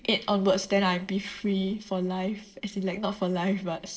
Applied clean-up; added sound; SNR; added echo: neural separator model SepFormer DNS4.